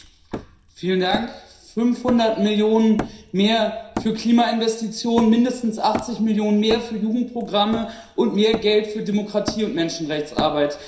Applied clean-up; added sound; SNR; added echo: none; Hammer; 13 dB; reverberation time 0.7 s.